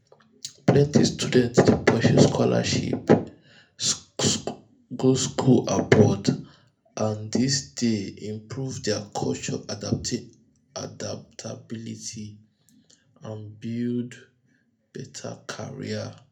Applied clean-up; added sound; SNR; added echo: none; none; none; reverberation time 0.3 s.